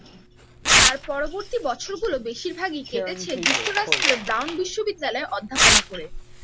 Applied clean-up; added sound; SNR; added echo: none; Tools + Tearing; -4 dB; none.